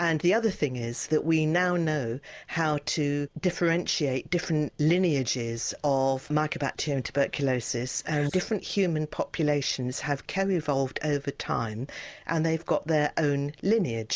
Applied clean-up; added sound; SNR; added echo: neural mask model Resemble Enhance denoiser.